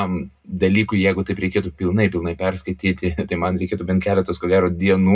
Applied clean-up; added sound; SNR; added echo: none; none; none; reverberation time 0.2 s.